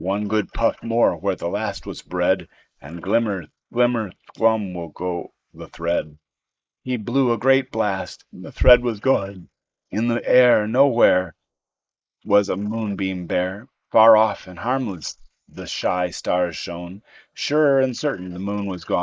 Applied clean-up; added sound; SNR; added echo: neural mask model Resemble Enhance denoiser.